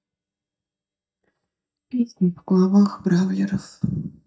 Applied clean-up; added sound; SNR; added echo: neural mask model DeepFilterNet 3.